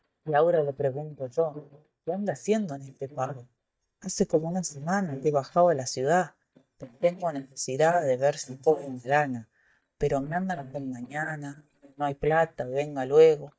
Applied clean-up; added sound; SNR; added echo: neural mask model DeepFilterNet 3.